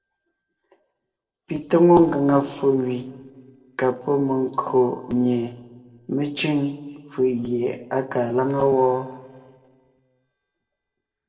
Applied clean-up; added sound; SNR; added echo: neural separator model SepFormer DNS4.